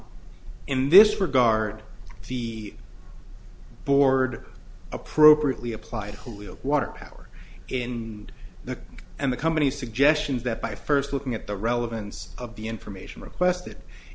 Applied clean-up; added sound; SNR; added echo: none; none; none; none.